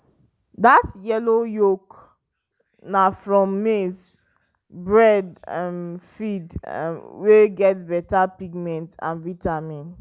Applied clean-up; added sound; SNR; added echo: none; none; none; none.